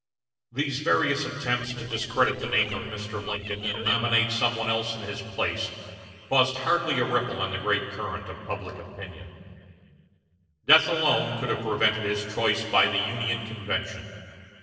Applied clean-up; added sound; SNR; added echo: neural separator model SepFormer DNS4.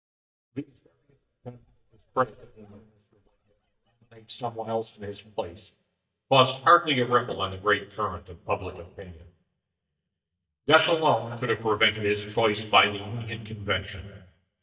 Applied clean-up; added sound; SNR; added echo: neural mask model DeepFilterNet 3.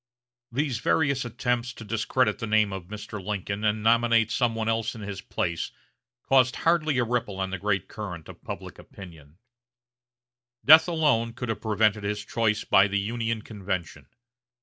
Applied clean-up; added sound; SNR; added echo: none; none; none; none.